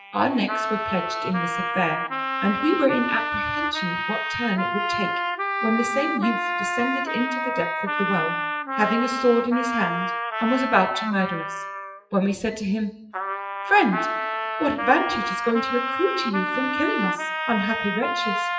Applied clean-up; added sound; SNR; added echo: classical method WPE with log-MMSE.